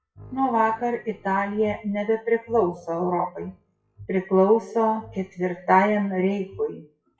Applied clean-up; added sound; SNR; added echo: classical method WPE with log-MMSE.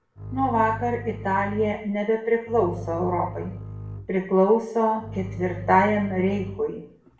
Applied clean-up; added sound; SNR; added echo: none; Bowed string instrument; 12 dB; reverberation time 0.5 s.